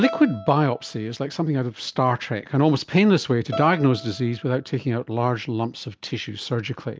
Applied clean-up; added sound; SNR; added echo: none; Bowed string instrument; 17 dB; none.